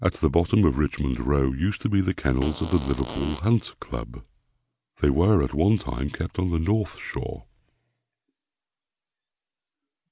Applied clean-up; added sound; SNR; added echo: none; Fart; 12 dB; none.